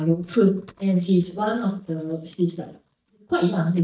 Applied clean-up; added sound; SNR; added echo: neural mask model DeepFilterNet 3.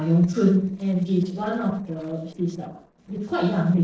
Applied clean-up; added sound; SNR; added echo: neural separator model SepFormer DNS4.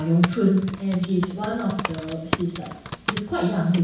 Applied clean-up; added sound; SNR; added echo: none; Typing; 8 dB; reverberation time 0.7 s.